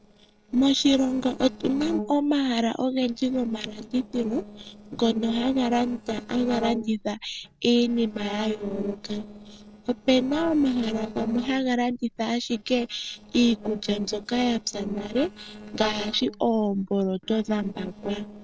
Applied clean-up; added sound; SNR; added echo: neural separator model SepFormer DNS4.